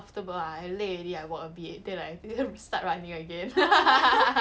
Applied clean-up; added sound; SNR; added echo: none; none; none; none.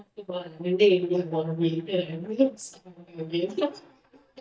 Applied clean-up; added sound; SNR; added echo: neural mask model DeepFilterNet 3.